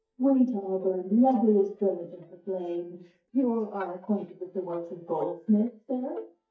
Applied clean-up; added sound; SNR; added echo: neural mask model DeepFilterNet 3.